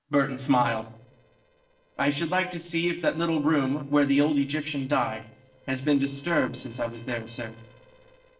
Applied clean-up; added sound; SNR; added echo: neural separator model SepFormer DNS4.